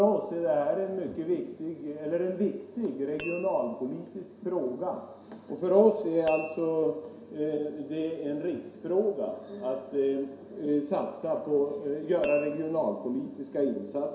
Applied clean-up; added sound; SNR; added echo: none; Tap; 13 dB; reverberation time 0.7 s.